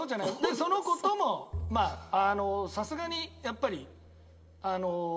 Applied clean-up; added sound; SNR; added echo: none; Bowed string instrument; 13 dB; reverberation time 2.8 s.